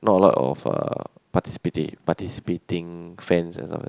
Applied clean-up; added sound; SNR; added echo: none; none; none; none.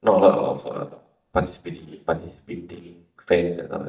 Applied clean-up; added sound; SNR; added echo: neural mask model DeepFilterNet 3.